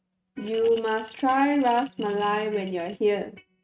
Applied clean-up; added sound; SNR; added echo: neural mask model RNNoise.